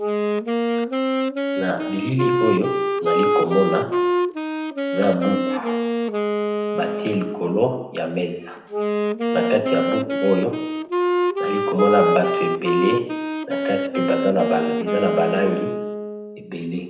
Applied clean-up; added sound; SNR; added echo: none; Wind instrument, woodwind instrument; -2 dB; reverberation time 0.8 s.